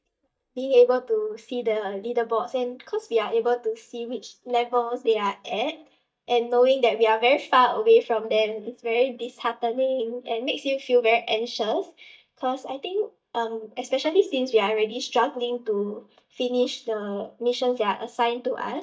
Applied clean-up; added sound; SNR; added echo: neural mask model DeepFilterNet 3.